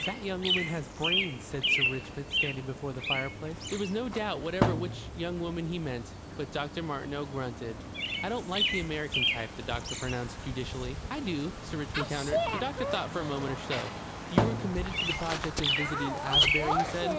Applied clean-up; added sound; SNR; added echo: none; Thump, thud + Bird vocalization, bird call, bird song; -3 dB; none.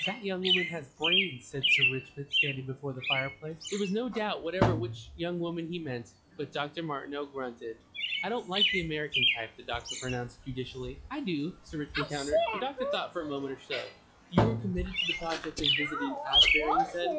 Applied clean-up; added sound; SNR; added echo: classical method log-MMSE.